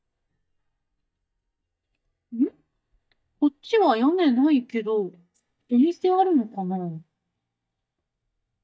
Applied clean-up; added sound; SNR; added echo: neural mask model DeepFilterNet 3.